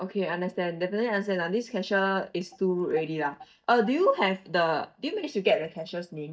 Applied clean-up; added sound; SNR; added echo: neural mask model DeepFilterNet 3.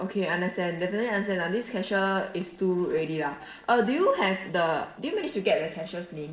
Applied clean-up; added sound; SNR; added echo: neural separator model SepFormer DNS4.